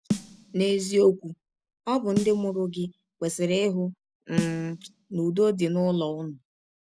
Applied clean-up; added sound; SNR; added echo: none; Snare drum; 10 dB; none.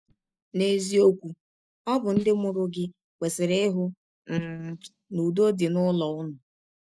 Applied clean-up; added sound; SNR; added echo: neural mask model DeepFilterNet 3.